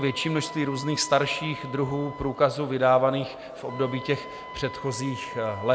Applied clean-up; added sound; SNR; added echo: none; Wind instrument, woodwind instrument; 14 dB; none.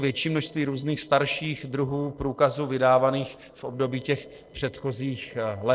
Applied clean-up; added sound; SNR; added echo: neural separator model SepFormer DNS4.